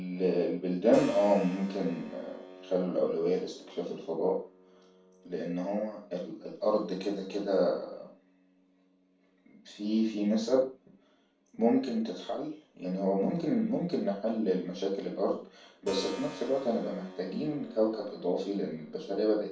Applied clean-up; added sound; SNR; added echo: none; Keyboard (musical); 19 dB; reverberation time 0.3 s.